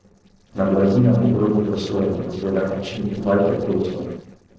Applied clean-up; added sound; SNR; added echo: neural separator model SepFormer DNS4.